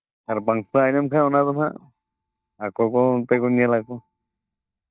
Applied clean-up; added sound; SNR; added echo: neural mask model DeepFilterNet 3.